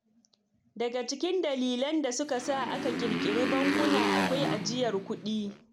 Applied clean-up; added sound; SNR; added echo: none; Motorcycle; 0 dB; none.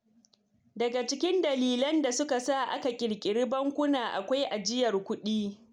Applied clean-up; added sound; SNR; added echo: none; none; none; none.